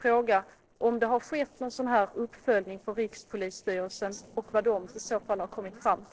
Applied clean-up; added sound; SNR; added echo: neural separator model SepFormer DNS4.